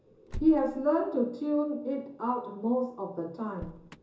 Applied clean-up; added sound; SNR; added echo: none; Motor vehicle (road); 17 dB; reverberation time 0.7 s.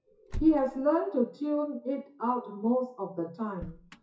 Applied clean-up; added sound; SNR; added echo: classical method WPE with log-MMSE.